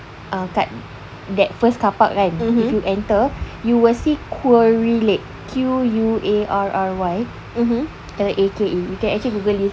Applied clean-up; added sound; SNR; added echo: none; none; none; none.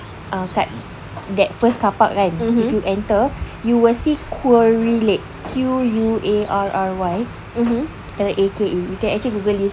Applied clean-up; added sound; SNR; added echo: none; Sliding door; 20 dB; none.